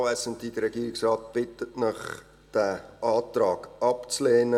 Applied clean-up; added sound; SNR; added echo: none; none; none; reverberation time 0.9 s.